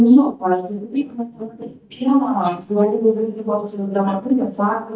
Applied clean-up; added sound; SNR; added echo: neural mask model DeepFilterNet 3.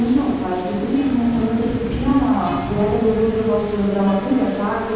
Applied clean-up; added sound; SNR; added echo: none; Rain; 10 dB; reverberation time 1.2 s.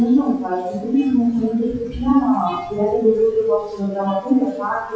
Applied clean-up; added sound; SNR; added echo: classical method WPE with log-MMSE.